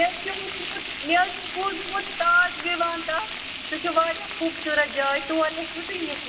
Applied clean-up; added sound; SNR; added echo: none; Frying (food); 7 dB; reverberation time 0.8 s.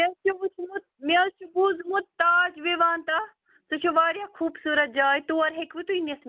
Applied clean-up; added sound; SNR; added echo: none; none; none; none.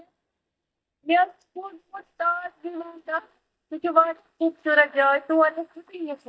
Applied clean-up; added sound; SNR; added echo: neural mask model DeepFilterNet 3.